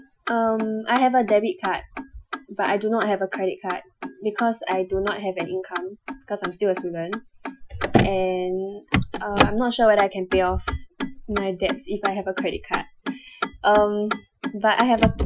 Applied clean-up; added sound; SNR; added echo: classical method Wiener filter.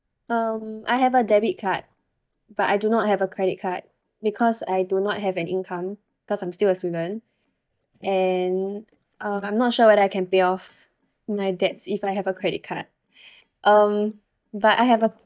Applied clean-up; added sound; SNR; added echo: neural mask model DeepFilterNet 3.